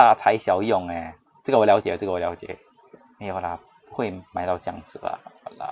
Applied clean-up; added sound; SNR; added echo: none; none; none; none.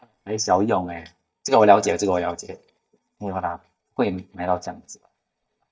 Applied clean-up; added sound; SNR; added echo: neural mask model DeepFilterNet 3.